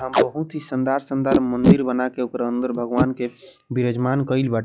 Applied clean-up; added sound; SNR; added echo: classical method log-MMSE.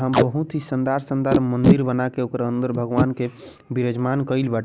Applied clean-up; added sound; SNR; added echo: none; Packing tape, duct tape; 2 dB; none.